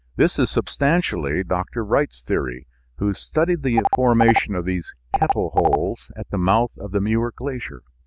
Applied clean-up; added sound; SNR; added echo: none; Telephone; 3 dB; none.